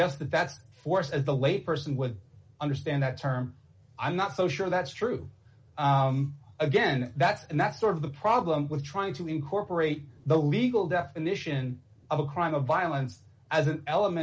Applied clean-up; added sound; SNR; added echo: none; none; none; none.